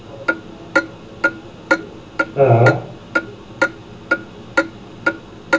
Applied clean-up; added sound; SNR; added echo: none; Clock; 0 dB; reverberation time 0.8 s.